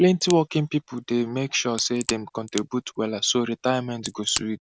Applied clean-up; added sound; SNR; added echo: none; Crack; 14 dB; none.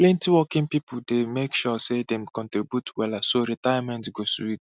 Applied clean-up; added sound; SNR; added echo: none; none; none; none.